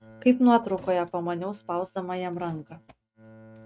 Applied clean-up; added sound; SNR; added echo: neural mask model RNNoise.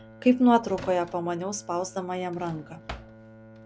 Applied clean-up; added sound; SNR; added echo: none; Bowed string instrument + Drawer open or close; 18 dB; none.